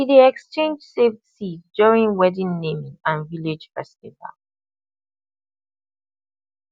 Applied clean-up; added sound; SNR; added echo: none; none; none; none.